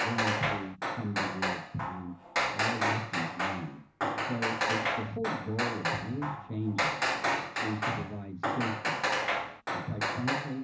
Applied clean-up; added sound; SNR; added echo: none; Hammer; -4 dB; reverberation time 0.4 s.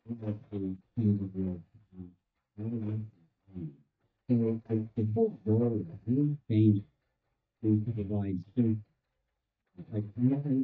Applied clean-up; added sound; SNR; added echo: neural mask model DeepFilterNet 3.